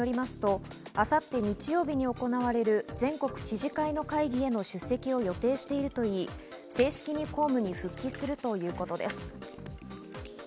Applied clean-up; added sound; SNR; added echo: none; none; none; none.